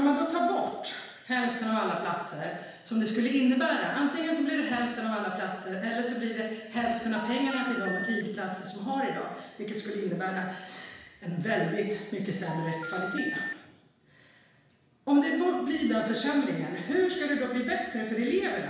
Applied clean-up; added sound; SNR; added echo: none; Telephone; 7 dB; reverberation time 1.0 s.